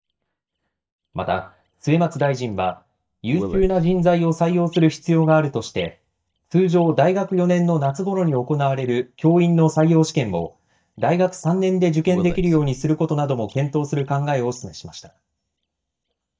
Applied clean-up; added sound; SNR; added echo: neural mask model DeepFilterNet 3.